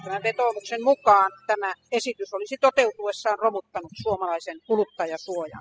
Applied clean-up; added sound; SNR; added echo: classical method spectral subtraction.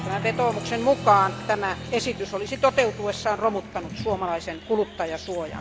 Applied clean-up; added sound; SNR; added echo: none; Applause; 11 dB; none.